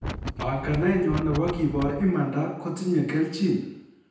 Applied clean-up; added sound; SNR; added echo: none; Wind; 8 dB; reverberation time 0.9 s.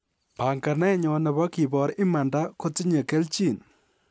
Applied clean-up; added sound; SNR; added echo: none; none; none; none.